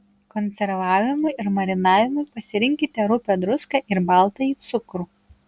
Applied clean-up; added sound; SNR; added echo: none; none; none; none.